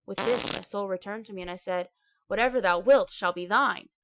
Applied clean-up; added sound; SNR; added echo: classical method Wiener filter.